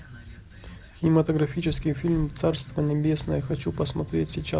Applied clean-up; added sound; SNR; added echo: none; none; none; none.